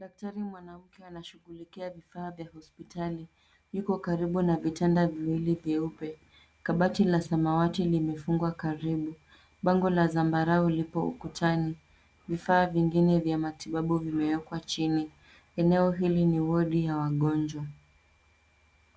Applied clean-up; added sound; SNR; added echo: none; none; none; none.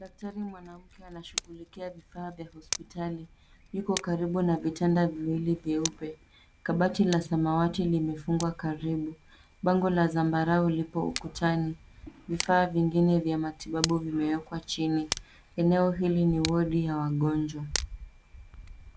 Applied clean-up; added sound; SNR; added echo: none; Tick; 14 dB; none.